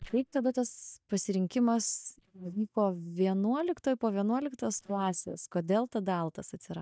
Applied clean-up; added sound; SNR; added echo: neural mask model DeepFilterNet 3.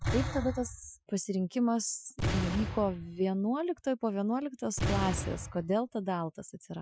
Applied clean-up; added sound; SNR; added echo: classical method Wiener filter.